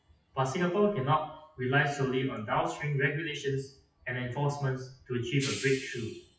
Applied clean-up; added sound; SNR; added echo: classical method WPE with log-MMSE.